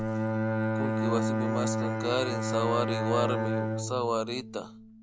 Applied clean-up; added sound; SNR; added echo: none; Bowed string instrument; -3 dB; none.